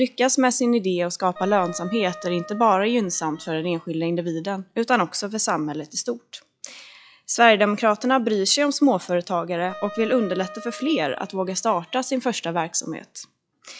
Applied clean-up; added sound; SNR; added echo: classical method log-MMSE.